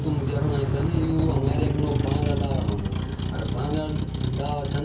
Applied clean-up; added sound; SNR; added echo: none; Motor vehicle (road); -3 dB; reverberation time 0.2 s.